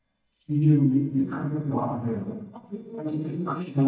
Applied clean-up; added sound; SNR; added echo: neural mask model DeepFilterNet 3.